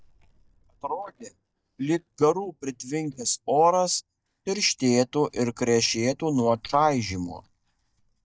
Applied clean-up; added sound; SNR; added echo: neural mask model DeepFilterNet 3.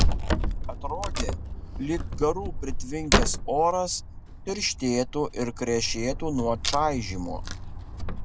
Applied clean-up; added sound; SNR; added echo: none; Wood; -1 dB; none.